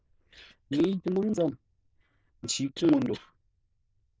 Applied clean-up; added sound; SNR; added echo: neural diffusion model UNIVERSE++.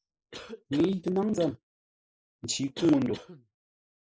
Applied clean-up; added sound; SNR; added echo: neural mask model Resemble Enhance denoiser.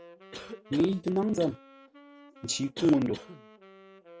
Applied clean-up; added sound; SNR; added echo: none; Cough + Wind instrument, woodwind instrument; 16 dB; none.